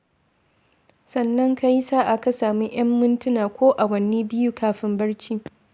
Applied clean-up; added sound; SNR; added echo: none; none; none; none.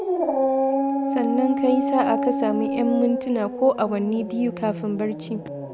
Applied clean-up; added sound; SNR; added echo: none; Dog; 1 dB; none.